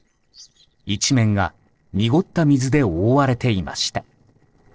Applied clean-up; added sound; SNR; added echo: neural separator model SepFormer DNS4.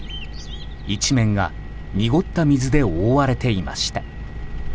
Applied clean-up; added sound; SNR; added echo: none; Bird vocalization, bird call, bird song; 9 dB; none.